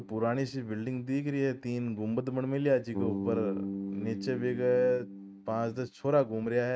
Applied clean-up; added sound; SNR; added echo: neural mask model RNNoise.